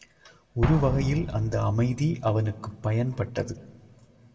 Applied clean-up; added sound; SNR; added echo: none; Explosion; 8 dB; reverberation time 0.9 s.